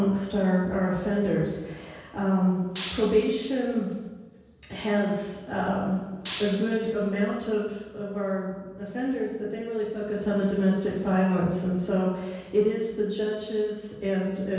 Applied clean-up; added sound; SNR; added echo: none; Shatter; 8 dB; reverberation time 1.2 s.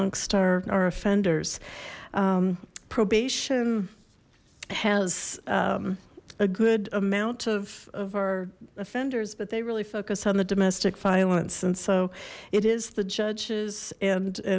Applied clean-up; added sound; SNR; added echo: none; none; none; none.